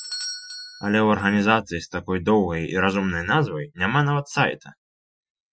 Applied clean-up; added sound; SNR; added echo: classical method Wiener filter.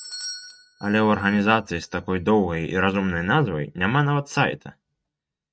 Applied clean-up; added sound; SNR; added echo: neural mask model RNNoise.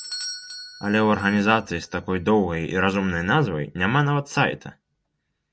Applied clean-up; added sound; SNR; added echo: none; Bell / Doorbell; 18 dB; none.